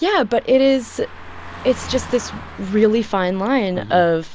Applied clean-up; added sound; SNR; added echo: none; Car passing by; 18 dB; none.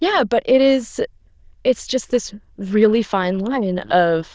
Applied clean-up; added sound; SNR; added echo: neural diffusion model UNIVERSE++.